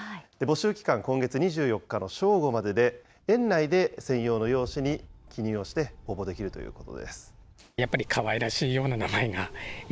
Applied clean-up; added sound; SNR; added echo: none; none; none; none.